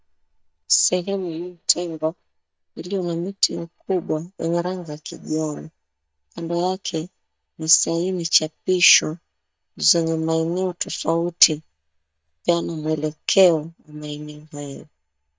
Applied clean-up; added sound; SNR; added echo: neural mask model DeepFilterNet 3.